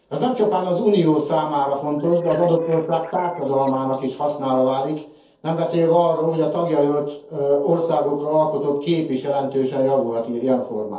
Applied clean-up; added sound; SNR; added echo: neural separator model SepFormer DNS4.